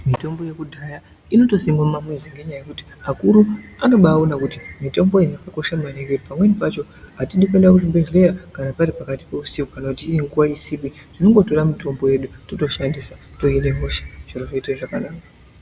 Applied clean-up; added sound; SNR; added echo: none; none; none; none.